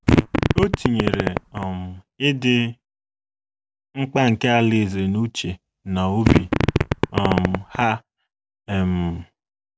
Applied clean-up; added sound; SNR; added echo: none; Fart; -3 dB; none.